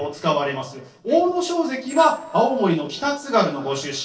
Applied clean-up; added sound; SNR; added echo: neural separator model SepFormer DNS4.